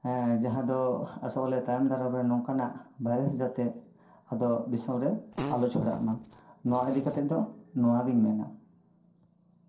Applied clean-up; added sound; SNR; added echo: neural separator model SepFormer DNS4.